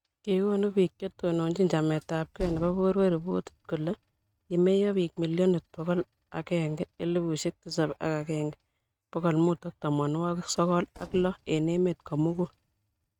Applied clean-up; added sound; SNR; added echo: neural mask model RNNoise.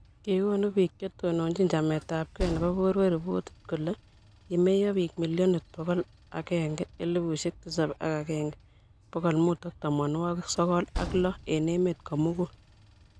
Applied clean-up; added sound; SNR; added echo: none; Train; 16 dB; none.